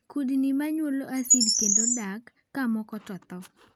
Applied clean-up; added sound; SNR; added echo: none; Bird; -3 dB; none.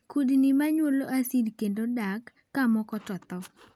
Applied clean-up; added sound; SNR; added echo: none; none; none; none.